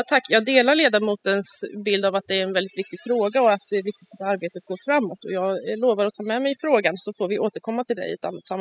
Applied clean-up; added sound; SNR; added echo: classical method spectral subtraction.